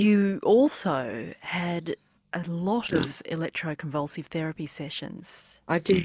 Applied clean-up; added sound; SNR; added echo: neural mask model Resemble Enhance denoiser.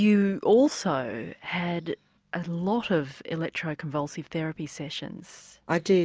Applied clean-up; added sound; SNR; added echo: none; none; none; none.